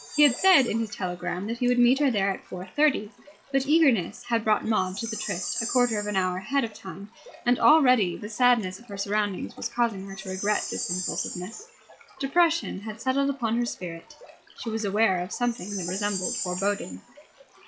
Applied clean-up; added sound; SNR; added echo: classical method log-MMSE.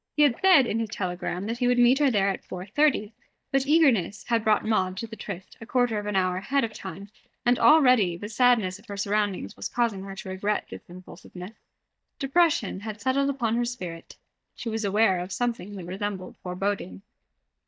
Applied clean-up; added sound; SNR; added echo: neural mask model DeepFilterNet 3.